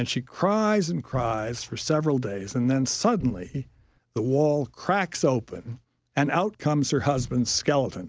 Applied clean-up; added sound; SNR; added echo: none; Cupboard open or close; 15 dB; none.